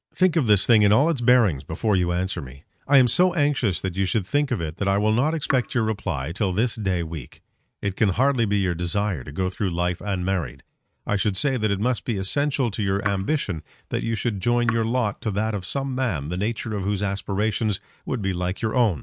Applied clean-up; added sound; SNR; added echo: neural mask model RNNoise.